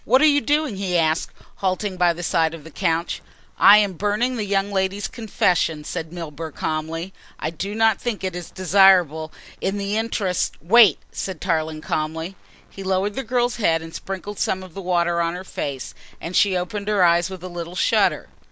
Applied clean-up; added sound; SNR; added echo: none; none; none; none.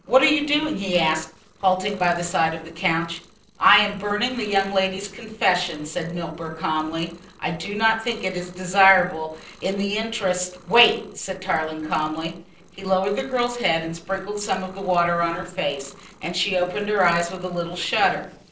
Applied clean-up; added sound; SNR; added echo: neural separator model SepFormer DNS4.